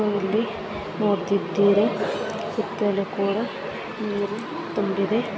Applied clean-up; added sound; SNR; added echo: none; none; none; none.